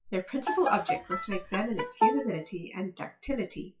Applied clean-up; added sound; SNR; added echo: classical method WPE with log-MMSE.